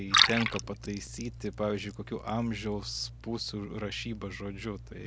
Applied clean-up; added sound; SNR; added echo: none; Liquid; 0 dB; none.